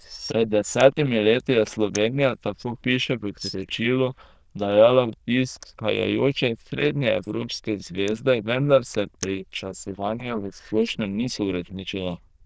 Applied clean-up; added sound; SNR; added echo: neural diffusion model UNIVERSE++.